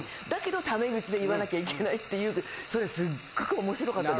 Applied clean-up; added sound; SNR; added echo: none; Frying (food); 15 dB; none.